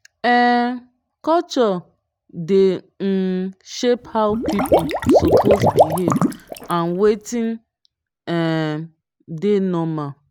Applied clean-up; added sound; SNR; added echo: none; Water / Liquid; -3 dB; none.